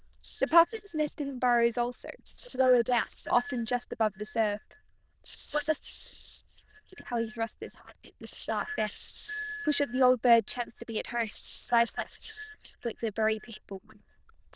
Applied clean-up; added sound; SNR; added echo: neural diffusion model UNIVERSE++.